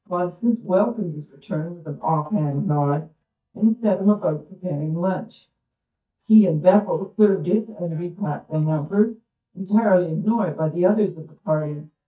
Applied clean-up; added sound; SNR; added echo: neural mask model DeepFilterNet 3.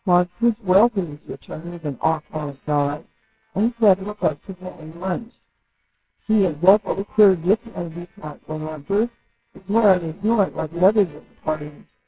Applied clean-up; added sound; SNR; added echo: neural separator model SepFormer WHAMR!.